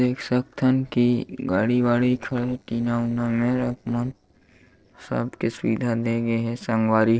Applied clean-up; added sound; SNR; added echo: neural separator model SepFormer DNS4.